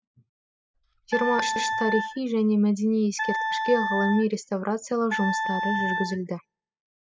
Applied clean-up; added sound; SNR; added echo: classical method spectral subtraction.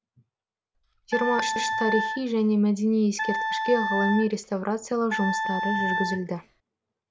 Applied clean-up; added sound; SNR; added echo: none; Wind instrument, woodwind instrument; 3 dB; none.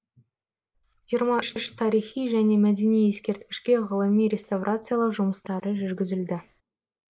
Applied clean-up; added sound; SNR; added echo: neural mask model Resemble Enhance denoiser.